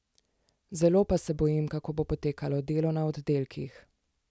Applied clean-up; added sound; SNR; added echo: none; none; none; none.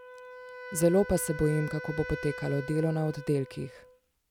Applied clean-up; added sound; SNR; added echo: none; Wind instrument, woodwind instrument; 12 dB; none.